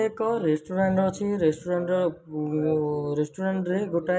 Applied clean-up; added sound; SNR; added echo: none; none; none; none.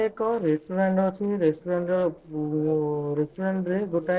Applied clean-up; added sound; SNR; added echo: neural separator model SepFormer DNS4.